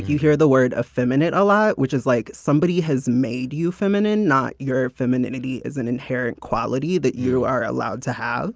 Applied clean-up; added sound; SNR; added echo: none; none; none; none.